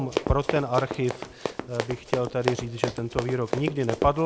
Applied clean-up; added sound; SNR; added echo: none; Run; 4 dB; none.